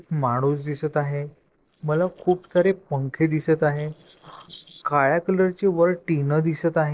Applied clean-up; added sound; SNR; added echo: neural separator model SepFormer DNS4.